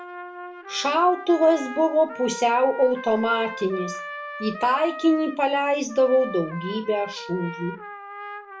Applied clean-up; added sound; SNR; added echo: none; Trumpet; 13 dB; reverberation time 0.3 s.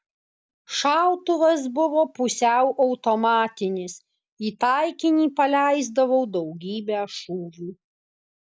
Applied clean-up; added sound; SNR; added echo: none; none; none; none.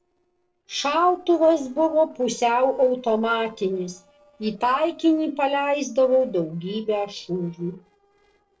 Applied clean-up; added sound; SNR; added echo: neural separator model SepFormer DNS4.